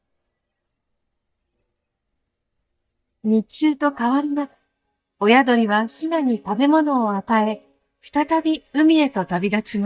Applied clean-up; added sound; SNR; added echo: neural mask model DeepFilterNet 3.